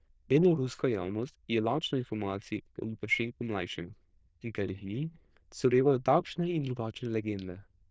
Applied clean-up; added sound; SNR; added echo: neural diffusion model UNIVERSE++.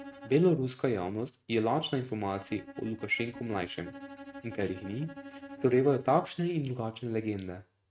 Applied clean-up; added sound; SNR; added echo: neural mask model RNNoise.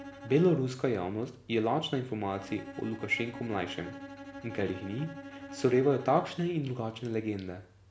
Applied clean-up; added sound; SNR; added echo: none; Bowed string instrument; 16 dB; none.